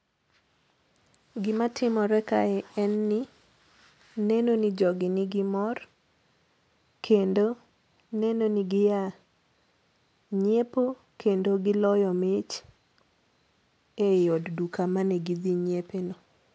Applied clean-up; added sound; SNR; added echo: none; none; none; none.